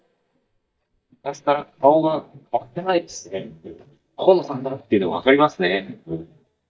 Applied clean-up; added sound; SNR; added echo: neural mask model DeepFilterNet 3.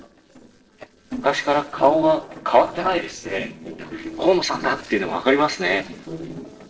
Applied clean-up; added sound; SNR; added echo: neural separator model SepFormer DNS4.